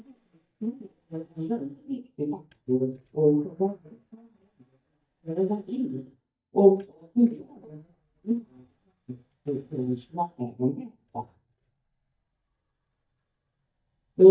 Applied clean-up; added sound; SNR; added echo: neural mask model DeepFilterNet 3.